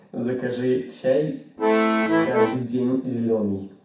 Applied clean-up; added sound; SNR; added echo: none; Accordion; -5 dB; reverberation time 0.6 s.